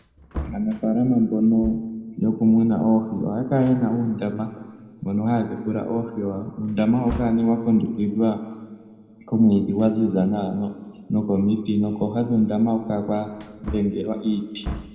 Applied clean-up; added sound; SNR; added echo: none; Wood; 18 dB; reverberation time 1.9 s.